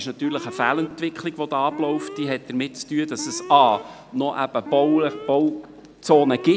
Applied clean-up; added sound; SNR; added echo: none; Alarm; 16 dB; none.